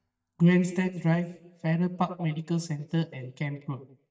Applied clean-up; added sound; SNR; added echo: neural mask model DeepFilterNet 3.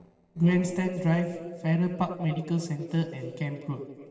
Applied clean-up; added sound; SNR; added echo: neural separator model SepFormer DNS4.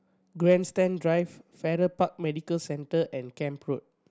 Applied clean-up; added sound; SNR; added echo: none; none; none; none.